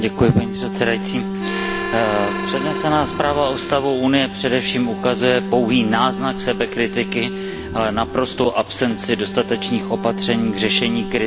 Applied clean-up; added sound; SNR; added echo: none; Alarm + Harmonica; 6 dB; none.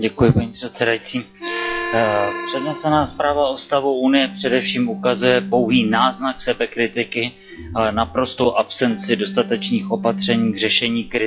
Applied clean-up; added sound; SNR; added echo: classical method log-MMSE.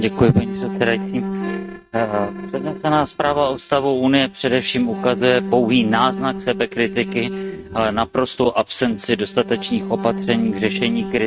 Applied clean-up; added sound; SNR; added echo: neural mask model RNNoise.